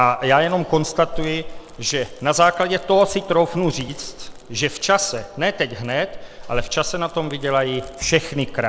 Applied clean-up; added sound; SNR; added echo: none; Crackle; 13 dB; none.